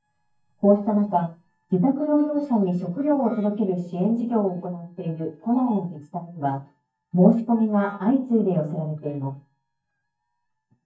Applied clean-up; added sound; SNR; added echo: neural mask model DeepFilterNet 3.